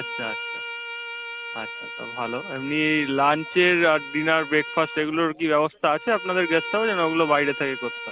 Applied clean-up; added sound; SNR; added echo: none; Bowed string instrument; 11 dB; none.